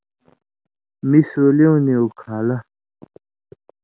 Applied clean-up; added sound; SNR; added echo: none; none; none; none.